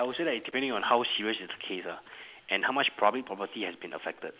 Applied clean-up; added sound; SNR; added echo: none; none; none; none.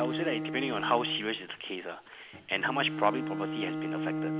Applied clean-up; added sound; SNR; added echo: none; Bowed string instrument; 3 dB; none.